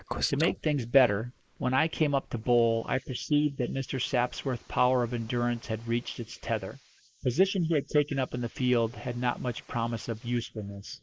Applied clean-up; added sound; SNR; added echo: neural mask model Resemble Enhance denoiser.